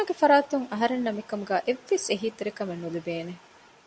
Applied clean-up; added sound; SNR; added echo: none; none; none; none.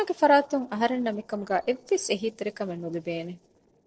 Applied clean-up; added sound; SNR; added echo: neural separator model SepFormer DNS4.